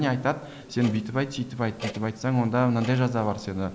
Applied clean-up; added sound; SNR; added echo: none; Clock; 18 dB; none.